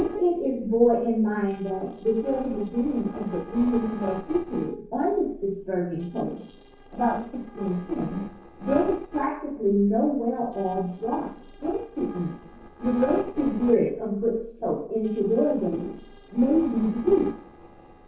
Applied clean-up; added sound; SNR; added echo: neural separator model SepFormer DNS4.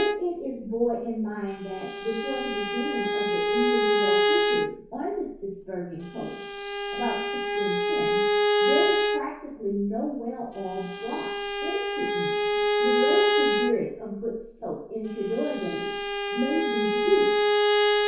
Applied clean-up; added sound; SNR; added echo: none; Bowed string instrument; -4 dB; reverberation time 0.6 s.